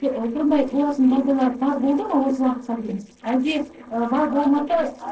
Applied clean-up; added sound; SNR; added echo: neural separator model SepFormer DNS4.